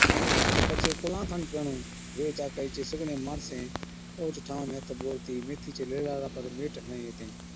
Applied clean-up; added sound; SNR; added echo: none; Fire; -3 dB; none.